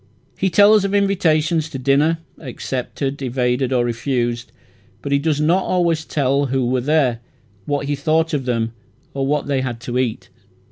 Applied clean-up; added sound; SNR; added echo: none; none; none; none.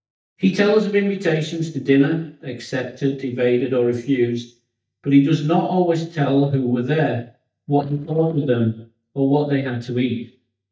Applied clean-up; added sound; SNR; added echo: neural mask model DeepFilterNet 3.